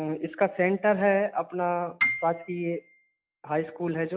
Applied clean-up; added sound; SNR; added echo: classical method log-MMSE.